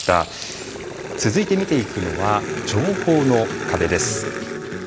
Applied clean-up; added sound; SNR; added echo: none; Growling; 6 dB; none.